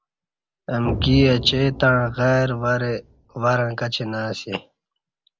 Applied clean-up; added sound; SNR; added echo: none; Explosion; 11 dB; none.